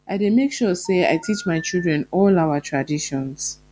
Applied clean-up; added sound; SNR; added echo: none; Telephone; 16 dB; none.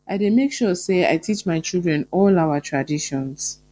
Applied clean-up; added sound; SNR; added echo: neural separator model SepFormer DNS4.